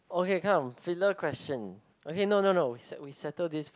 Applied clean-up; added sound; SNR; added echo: none; none; none; none.